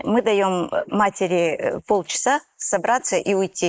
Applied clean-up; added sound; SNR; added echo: neural mask model Resemble Enhance denoiser.